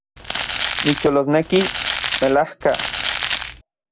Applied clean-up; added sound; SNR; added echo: none; Crumpling, crinkling; 1 dB; none.